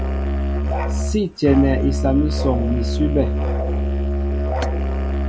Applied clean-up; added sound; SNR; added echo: none; Musical instrument; -3 dB; none.